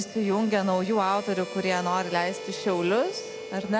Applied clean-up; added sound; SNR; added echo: none; Harmonica; 12 dB; none.